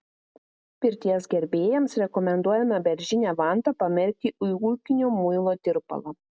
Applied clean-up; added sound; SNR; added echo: none; none; none; none.